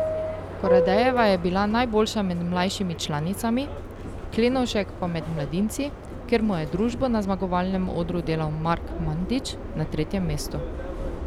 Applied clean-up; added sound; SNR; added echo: none; Subway, metro, underground; 5 dB; none.